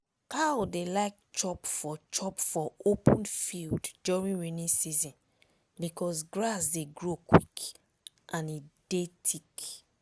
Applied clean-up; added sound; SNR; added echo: none; none; none; none.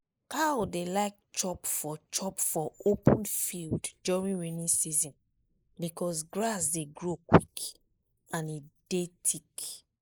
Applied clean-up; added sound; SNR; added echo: neural mask model Resemble Enhance denoiser.